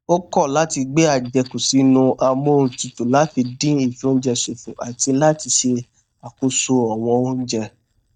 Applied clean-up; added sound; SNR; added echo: neural mask model DeepFilterNet 3.